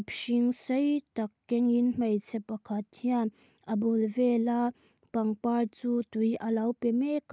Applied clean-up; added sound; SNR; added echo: none; none; none; none.